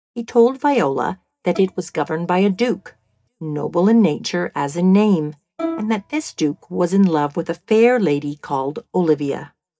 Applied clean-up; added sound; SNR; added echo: neural mask model DeepFilterNet 3.